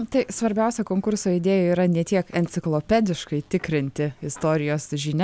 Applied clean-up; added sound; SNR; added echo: none; none; none; none.